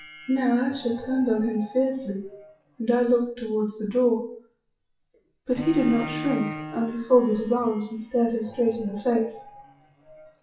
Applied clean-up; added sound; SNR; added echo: classical method WPE with log-MMSE.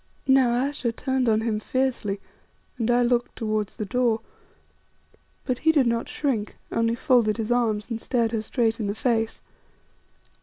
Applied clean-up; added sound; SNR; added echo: none; none; none; none.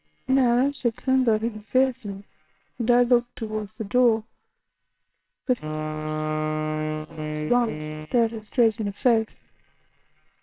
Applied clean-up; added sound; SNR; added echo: neural separator model SepFormer WHAMR!.